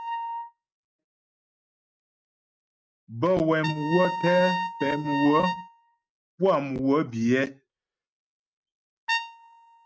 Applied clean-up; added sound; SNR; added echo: neural mask model RNNoise.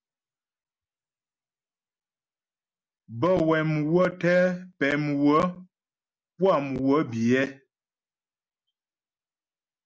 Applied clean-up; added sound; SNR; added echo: none; none; none; none.